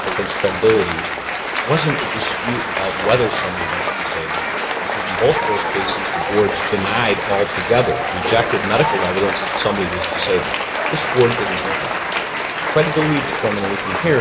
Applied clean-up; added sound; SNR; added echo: none; Applause / Cheering; 1 dB; none.